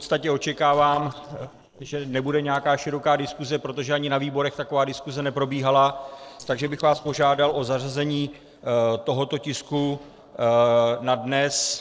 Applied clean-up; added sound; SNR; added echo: neural separator model SepFormer DNS4.